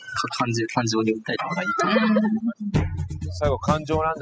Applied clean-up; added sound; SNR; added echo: classical method spectral subtraction.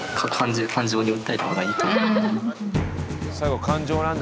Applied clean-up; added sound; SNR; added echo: none; Bird; 12 dB; none.